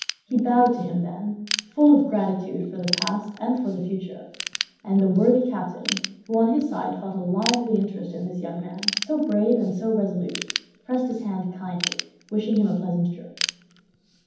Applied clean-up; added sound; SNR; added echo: none; Ratchet, pawl / Tools; 11 dB; reverberation time 0.8 s.